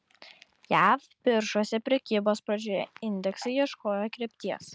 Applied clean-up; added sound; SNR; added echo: none; none; none; none.